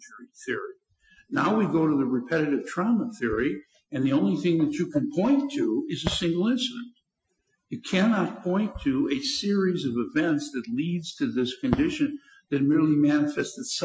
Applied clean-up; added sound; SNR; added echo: classical method Wiener filter.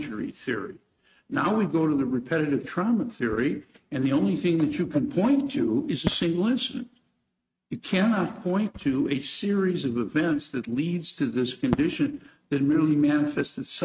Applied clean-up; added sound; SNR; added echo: neural mask model RNNoise.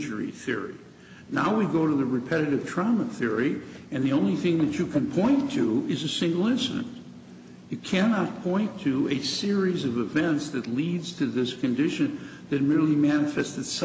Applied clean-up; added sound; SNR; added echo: none; none; none; none.